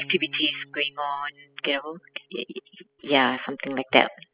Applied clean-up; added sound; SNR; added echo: classical method spectral subtraction.